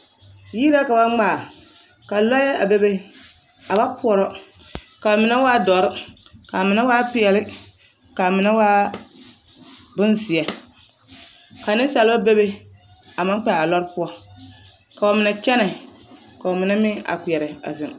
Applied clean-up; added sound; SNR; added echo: none; none; none; none.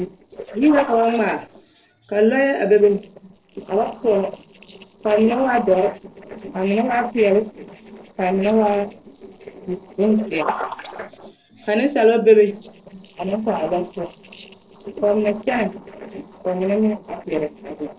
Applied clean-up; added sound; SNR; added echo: neural separator model SepFormer DNS4.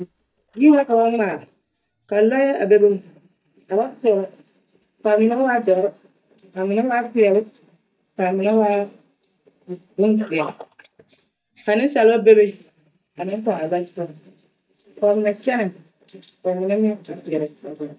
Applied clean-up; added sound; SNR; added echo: neural mask model DeepFilterNet 3.